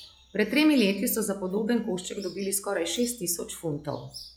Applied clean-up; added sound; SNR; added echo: classical method log-MMSE.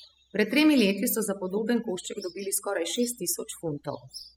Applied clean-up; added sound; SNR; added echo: classical method spectral subtraction.